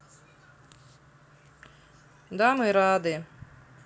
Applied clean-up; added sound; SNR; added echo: none; none; none; none.